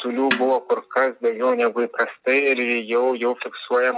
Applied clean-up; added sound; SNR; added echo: none; Snare drum; 11 dB; none.